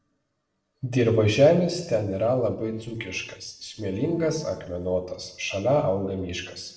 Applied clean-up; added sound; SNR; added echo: neural separator model SepFormer DNS4.